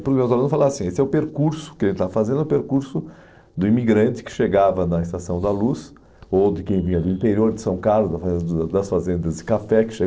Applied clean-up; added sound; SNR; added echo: neural separator model SepFormer DNS4.